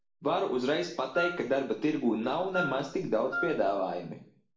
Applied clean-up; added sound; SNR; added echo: none; Wind instrument, woodwind instrument; 7 dB; reverberation time 0.5 s.